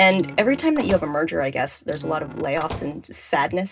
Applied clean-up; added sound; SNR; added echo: none; Squeak / Slam / Wood; 15 dB; reverberation time 0.2 s.